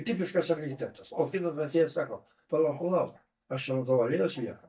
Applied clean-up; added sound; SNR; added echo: neural mask model DeepFilterNet 3.